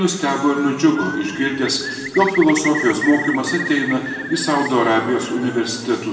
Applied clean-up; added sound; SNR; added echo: none; Bird; 10 dB; reverberation time 2.0 s.